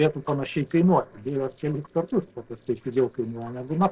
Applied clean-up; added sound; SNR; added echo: neural separator model SepFormer DNS4.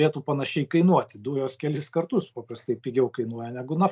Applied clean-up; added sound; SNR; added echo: none; none; none; none.